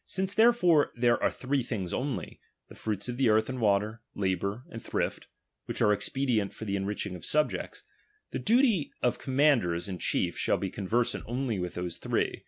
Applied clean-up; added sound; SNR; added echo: none; none; none; none.